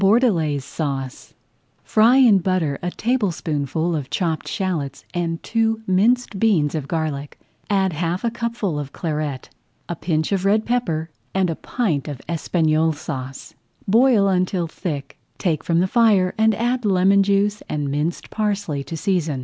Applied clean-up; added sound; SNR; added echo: none; none; none; none.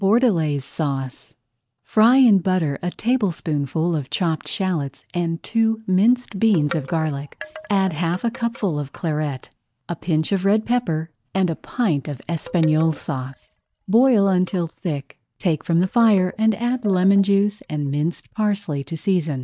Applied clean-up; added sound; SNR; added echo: neural mask model DeepFilterNet 3.